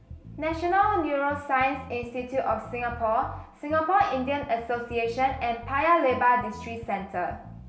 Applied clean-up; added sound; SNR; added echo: none; Bass guitar; 17 dB; reverberation time 0.2 s.